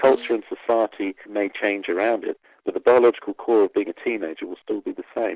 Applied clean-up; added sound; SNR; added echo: neural separator model SepFormer DNS4.